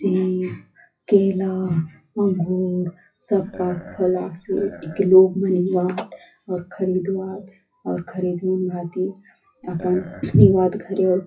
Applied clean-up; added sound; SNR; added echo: classical method WPE with log-MMSE.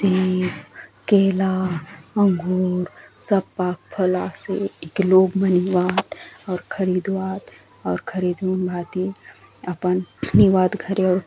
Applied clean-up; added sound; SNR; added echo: none; none; none; none.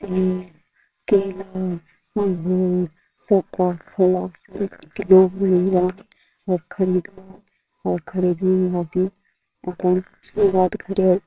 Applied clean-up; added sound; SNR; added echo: neural separator model SepFormer WHAMR!.